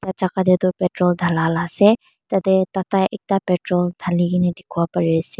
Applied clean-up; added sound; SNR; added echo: none; none; none; none.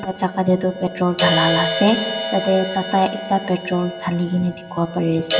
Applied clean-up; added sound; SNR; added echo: none; Crash cymbal; 4 dB; reverberation time 2.7 s.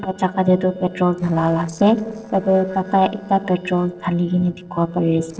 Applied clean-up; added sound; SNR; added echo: neural separator model SepFormer DNS4.